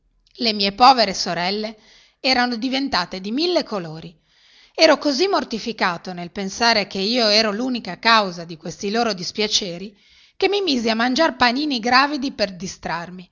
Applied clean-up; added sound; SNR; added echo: none; none; none; none.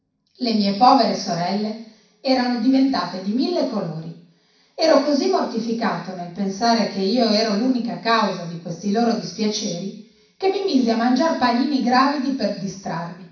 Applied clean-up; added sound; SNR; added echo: none; none; none; reverberation time 0.6 s.